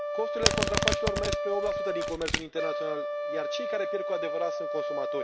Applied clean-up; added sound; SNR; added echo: none; Domestic sounds, home sounds + Brass instrument; -4 dB; none.